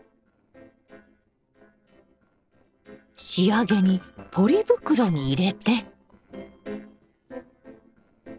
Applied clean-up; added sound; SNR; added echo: neural separator model SepFormer DNS4.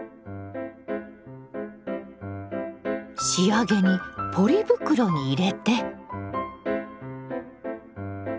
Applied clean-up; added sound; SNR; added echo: none; none; none; none.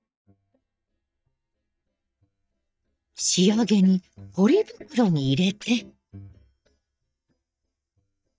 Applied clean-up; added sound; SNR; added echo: neural mask model DeepFilterNet 3.